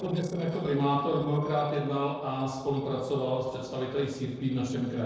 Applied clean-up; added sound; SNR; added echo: neural separator model SepFormer DNS4.